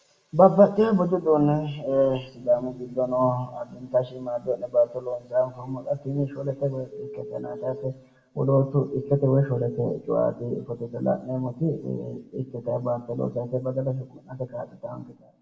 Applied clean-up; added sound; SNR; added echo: none; Telephone; 12 dB; reverberation time 0.5 s.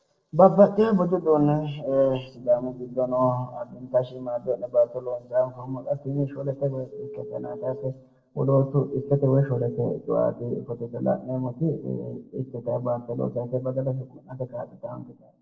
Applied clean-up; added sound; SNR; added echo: neural separator model SepFormer DNS4.